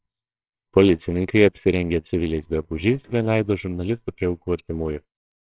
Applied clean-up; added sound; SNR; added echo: neural separator model SepFormer WHAMR!.